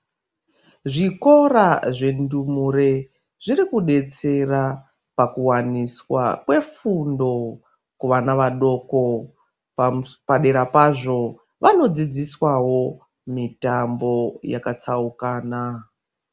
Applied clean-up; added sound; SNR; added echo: none; none; none; none.